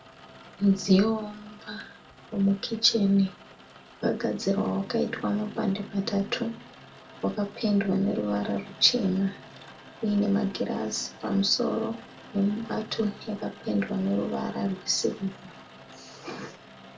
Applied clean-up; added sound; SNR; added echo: none; Rain; 20 dB; reverberation time 0.2 s.